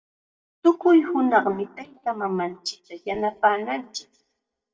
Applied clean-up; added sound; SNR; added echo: neural mask model DeepFilterNet 3.